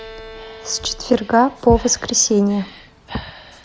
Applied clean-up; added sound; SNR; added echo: none; Breathing + Bowed string instrument; 17 dB; none.